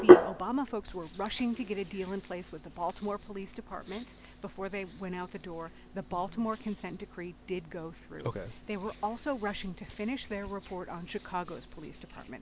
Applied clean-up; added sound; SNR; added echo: none; Hands; -5 dB; none.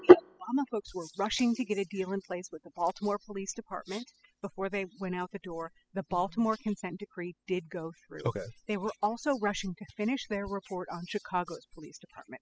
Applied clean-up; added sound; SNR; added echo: classical method spectral subtraction.